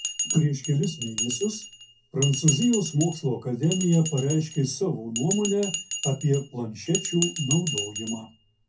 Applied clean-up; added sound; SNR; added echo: none; Bell; 7 dB; reverberation time 0.3 s.